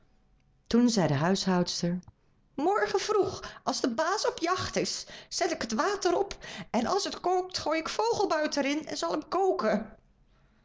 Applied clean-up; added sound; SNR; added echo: none; none; none; none.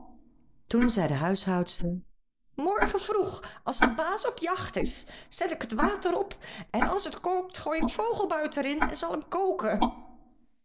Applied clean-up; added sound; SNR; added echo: neural mask model Resemble Enhance denoiser.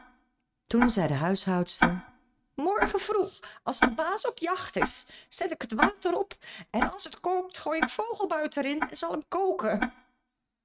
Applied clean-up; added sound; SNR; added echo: neural mask model RNNoise.